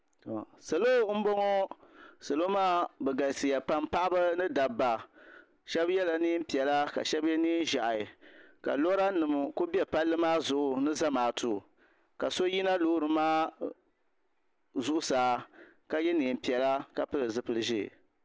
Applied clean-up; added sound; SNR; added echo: none; none; none; none.